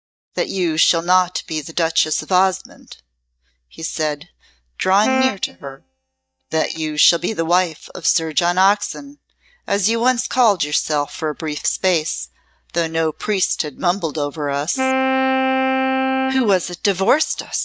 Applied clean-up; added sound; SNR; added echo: neural mask model DeepFilterNet 3.